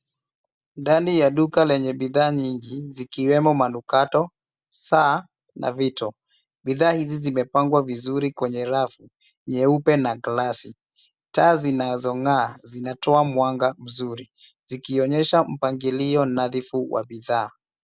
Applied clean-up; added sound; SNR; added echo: none; none; none; none.